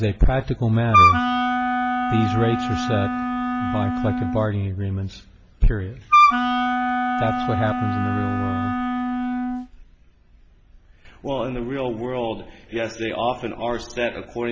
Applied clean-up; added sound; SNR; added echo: none; Wind instrument, woodwind instrument; -4 dB; none.